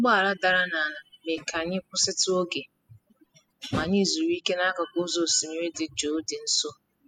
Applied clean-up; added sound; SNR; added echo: classical method spectral subtraction.